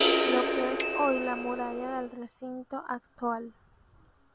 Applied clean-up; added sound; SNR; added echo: none; Crash cymbal + Bicycle bell; -2 dB; none.